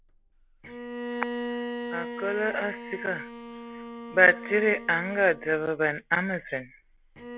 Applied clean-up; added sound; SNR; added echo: none; Bowed string instrument; 10 dB; none.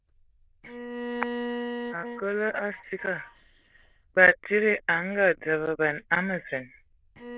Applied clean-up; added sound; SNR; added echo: neural diffusion model UNIVERSE++.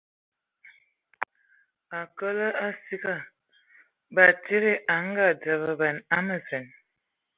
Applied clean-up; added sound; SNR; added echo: none; none; none; none.